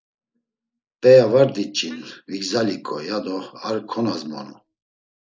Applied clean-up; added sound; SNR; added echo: neural mask model Resemble Enhance denoiser.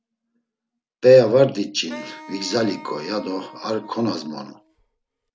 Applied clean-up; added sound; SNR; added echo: none; Wind instrument, woodwind instrument; 20 dB; none.